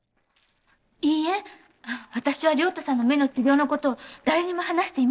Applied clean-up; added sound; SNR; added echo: neural separator model SepFormer DNS4.